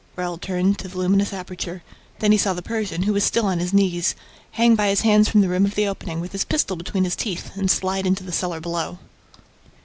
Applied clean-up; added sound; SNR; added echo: none; none; none; none.